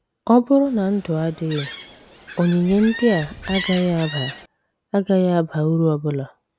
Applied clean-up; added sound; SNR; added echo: none; Gull, seagull; 11 dB; none.